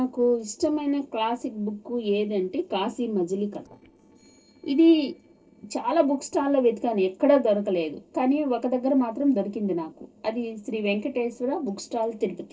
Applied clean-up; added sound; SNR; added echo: neural separator model SepFormer DNS4.